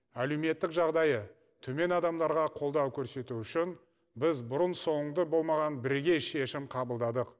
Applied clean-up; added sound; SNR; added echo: none; none; none; none.